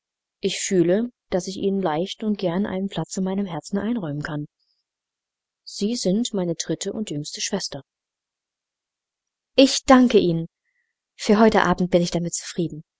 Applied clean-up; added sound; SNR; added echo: none; none; none; none.